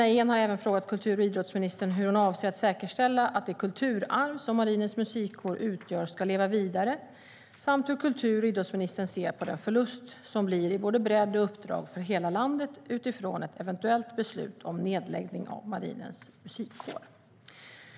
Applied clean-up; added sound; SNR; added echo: none; none; none; none.